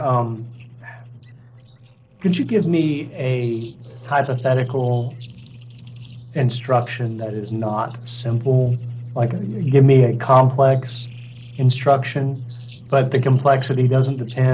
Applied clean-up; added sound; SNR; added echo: neural separator model SepFormer DNS4.